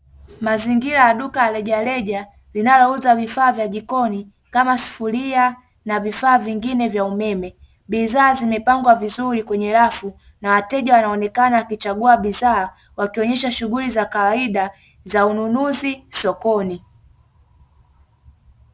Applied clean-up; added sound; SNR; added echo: none; none; none; none.